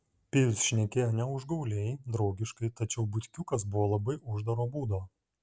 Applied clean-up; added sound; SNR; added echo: none; none; none; none.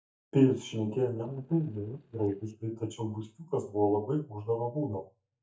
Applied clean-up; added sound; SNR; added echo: neural mask model DeepFilterNet 3.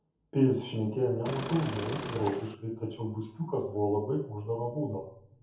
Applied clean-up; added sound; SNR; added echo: none; Engine / Car; 6 dB; reverberation time 0.6 s.